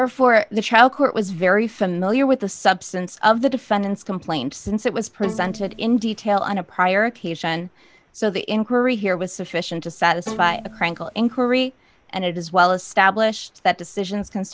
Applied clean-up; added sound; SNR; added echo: none; Bowed string instrument; 15 dB; none.